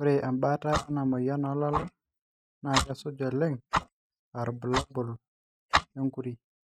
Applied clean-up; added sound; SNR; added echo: neural mask model RNNoise.